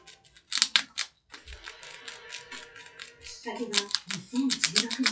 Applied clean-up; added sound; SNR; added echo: classical method WPE with log-MMSE.